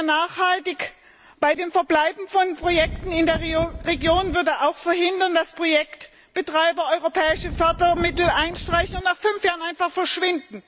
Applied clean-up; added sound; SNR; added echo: none; Wind; 9 dB; none.